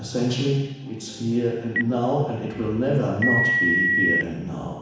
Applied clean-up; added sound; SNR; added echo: none; Telephone; 0 dB; reverberation time 1.1 s.